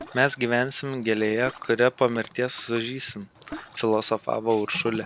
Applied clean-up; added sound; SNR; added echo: none; Ocean; 19 dB; none.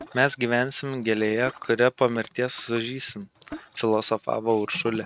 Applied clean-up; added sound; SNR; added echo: neural mask model RNNoise.